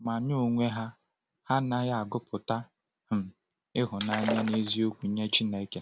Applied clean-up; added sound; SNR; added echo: none; Shatter; 6 dB; none.